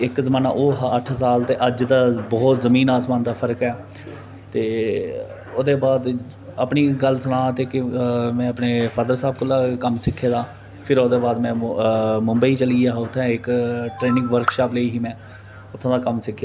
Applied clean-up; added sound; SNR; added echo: none; none; none; none.